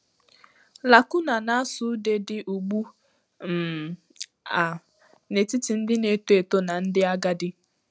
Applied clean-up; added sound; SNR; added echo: none; none; none; none.